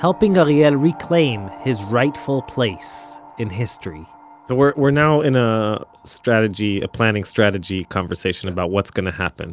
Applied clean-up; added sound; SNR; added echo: none; none; none; none.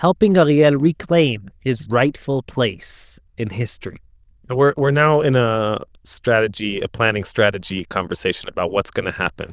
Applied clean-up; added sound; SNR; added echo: neural diffusion model UNIVERSE++.